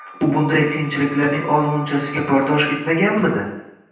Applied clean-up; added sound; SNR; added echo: none; Wind instrument, woodwind instrument; 19 dB; reverberation time 0.9 s.